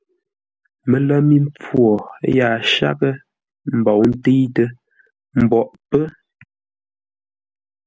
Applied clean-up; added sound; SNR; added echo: none; none; none; none.